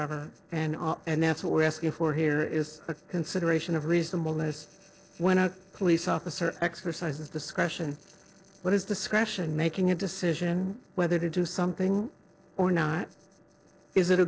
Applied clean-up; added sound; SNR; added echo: neural separator model SepFormer DNS4.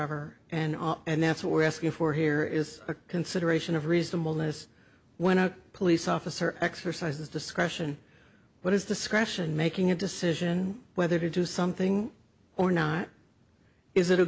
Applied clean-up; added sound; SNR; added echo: none; none; none; none.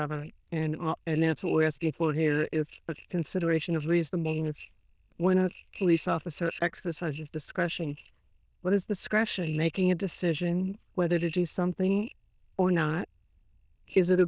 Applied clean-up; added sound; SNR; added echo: neural diffusion model UNIVERSE++.